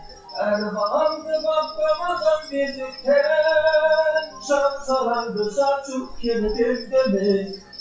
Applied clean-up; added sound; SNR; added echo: classical method WPE with log-MMSE.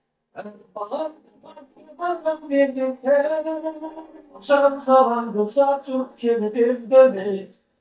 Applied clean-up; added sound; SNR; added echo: neural mask model DeepFilterNet 3.